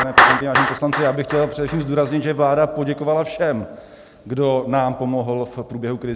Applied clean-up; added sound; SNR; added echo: none; Clapping; 3 dB; none.